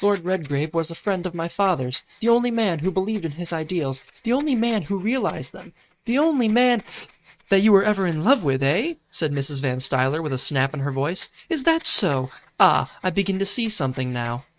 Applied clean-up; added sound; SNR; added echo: neural mask model RNNoise.